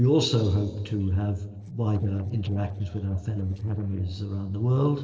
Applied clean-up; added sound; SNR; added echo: neural separator model SepFormer DNS4.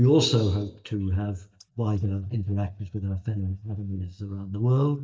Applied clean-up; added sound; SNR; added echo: neural mask model DeepFilterNet 3.